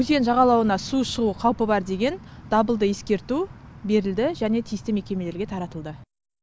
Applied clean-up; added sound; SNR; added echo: none; none; none; none.